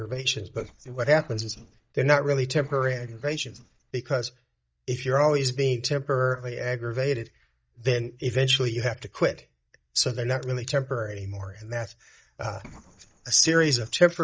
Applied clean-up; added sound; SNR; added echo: neural mask model DeepFilterNet 3.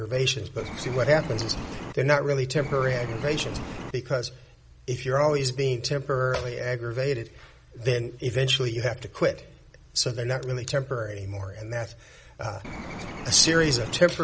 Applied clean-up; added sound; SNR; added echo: none; Bird; 9 dB; none.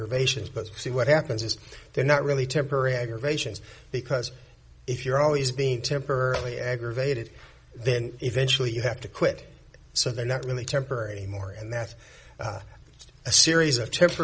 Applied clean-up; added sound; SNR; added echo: none; none; none; none.